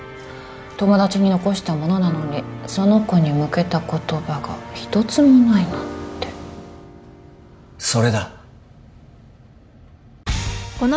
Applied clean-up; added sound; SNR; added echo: none; none; none; none.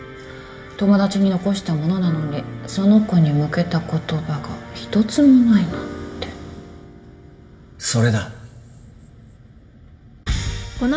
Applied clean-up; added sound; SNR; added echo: none; none; none; reverberation time 1.1 s.